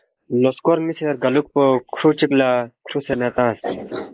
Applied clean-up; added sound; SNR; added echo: neural mask model Resemble Enhance denoiser.